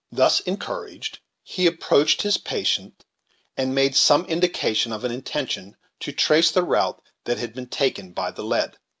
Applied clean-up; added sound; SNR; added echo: none; none; none; none.